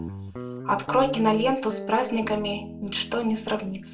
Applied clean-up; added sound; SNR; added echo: none; Guitar; 11 dB; reverberation time 0.2 s.